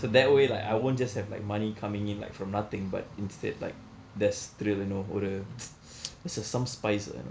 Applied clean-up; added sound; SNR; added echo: none; none; none; none.